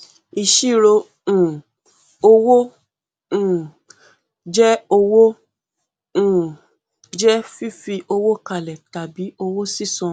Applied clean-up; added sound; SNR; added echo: none; none; none; none.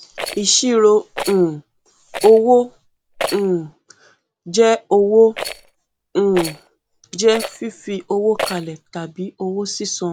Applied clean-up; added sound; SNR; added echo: none; Rattle; 13 dB; none.